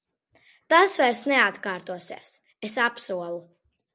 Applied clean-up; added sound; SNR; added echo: none; none; none; none.